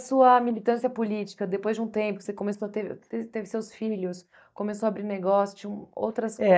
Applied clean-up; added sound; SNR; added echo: neural mask model DeepFilterNet 3.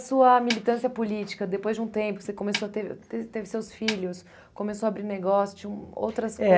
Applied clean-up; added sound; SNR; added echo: none; Snare drum; 11 dB; none.